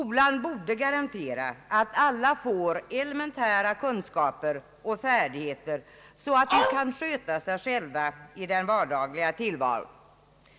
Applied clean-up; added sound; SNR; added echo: none; Dog; -3 dB; none.